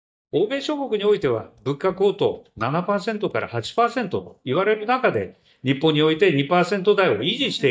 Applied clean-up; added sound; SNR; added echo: neural mask model DeepFilterNet 3.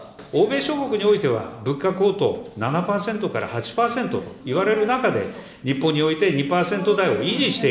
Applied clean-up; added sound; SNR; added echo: none; none; none; none.